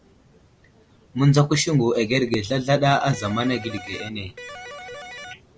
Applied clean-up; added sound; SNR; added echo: none; Electric guitar; 14 dB; none.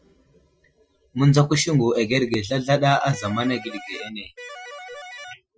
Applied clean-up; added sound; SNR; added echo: classical method Wiener filter.